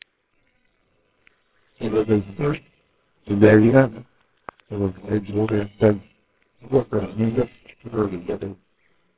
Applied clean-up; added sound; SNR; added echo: neural separator model SepFormer WHAMR!.